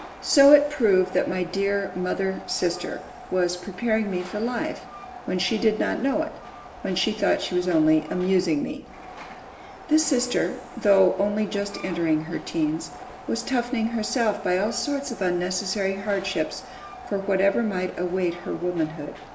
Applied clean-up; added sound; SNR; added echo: none; Train; 17 dB; reverberation time 1.9 s.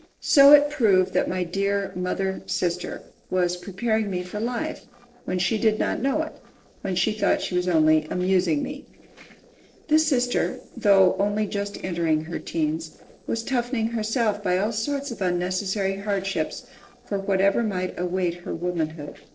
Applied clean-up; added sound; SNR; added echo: neural separator model SepFormer DNS4.